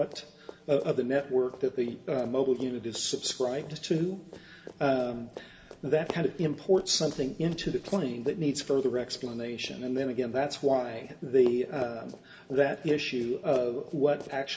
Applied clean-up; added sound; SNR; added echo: none; Run; 19 dB; reverberation time 1.4 s.